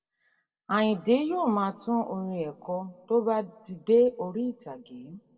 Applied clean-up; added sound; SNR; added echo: none; none; none; reverberation time 1.5 s.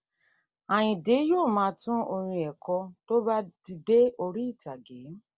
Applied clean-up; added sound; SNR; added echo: none; none; none; none.